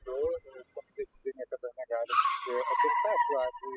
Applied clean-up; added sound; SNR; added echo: classical method spectral subtraction.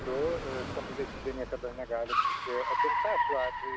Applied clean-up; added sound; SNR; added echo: none; Car; -2 dB; none.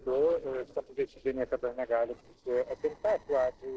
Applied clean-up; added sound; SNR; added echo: neural separator model SepFormer DNS4.